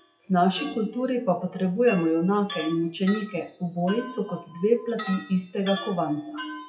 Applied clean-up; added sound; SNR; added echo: classical method WPE with log-MMSE.